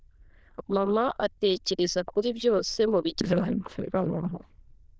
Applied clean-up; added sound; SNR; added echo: neural diffusion model UNIVERSE++.